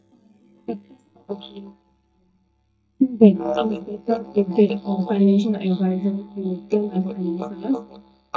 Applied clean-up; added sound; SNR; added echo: neural mask model DeepFilterNet 3.